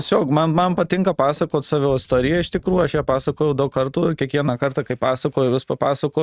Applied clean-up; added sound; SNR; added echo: neural mask model RNNoise.